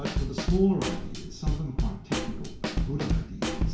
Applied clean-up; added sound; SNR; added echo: none; Snare drum / Drum kit; -2 dB; reverberation time 0.6 s.